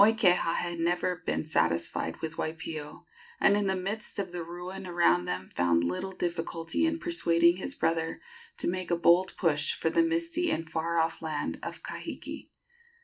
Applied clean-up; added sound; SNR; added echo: none; none; none; none.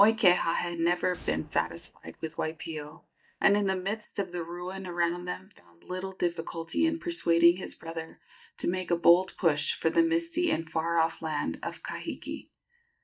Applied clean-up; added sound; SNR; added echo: neural mask model DeepFilterNet 3.